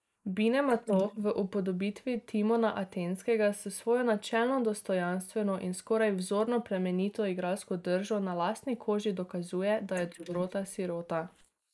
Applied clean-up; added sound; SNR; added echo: neural mask model Resemble Enhance denoiser.